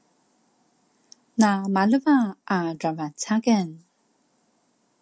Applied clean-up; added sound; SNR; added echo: none; none; none; none.